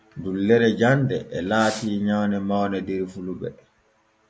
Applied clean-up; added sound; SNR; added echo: none; Fireworks; 18 dB; none.